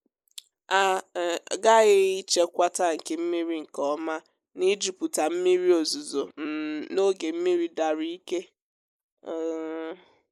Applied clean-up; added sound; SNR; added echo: neural mask model Resemble Enhance denoiser.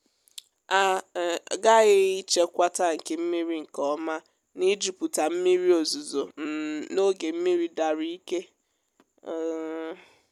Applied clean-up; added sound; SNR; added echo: none; none; none; none.